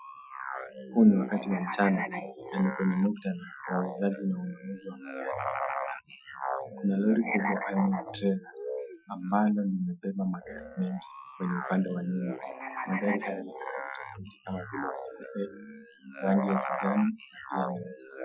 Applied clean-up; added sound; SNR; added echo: classical method Wiener filter.